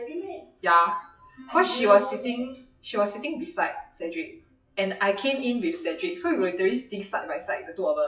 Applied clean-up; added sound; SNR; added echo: classical method WPE with log-MMSE.